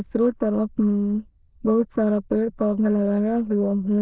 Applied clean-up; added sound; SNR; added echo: neural diffusion model UNIVERSE++.